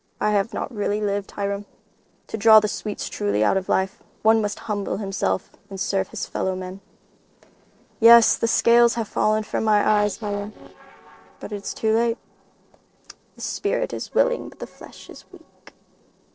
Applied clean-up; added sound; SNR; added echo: neural separator model SepFormer DNS4.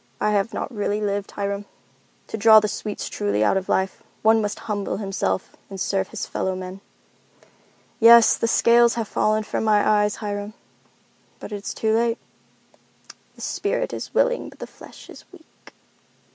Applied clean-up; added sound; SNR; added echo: none; none; none; none.